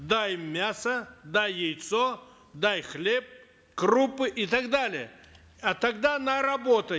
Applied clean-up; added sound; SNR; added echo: none; none; none; none.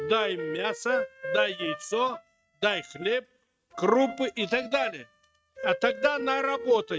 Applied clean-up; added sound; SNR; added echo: neural mask model RNNoise.